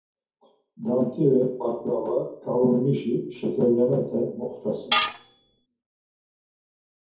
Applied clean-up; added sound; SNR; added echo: none; Tools; -1 dB; reverberation time 0.6 s.